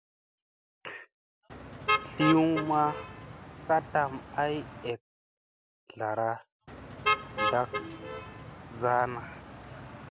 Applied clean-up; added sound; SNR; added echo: none; Motor vehicle (road); 3 dB; none.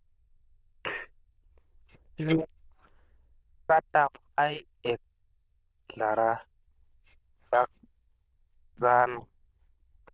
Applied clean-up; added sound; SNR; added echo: neural diffusion model UNIVERSE++.